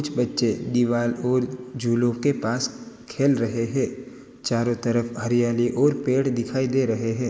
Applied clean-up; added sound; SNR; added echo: neural mask model Resemble Enhance denoiser.